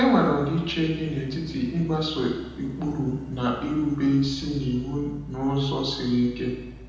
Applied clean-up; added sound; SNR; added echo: none; Idling; 18 dB; reverberation time 1.0 s.